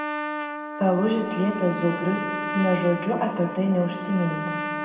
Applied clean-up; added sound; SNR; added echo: none; Trumpet; 6 dB; reverberation time 2.1 s.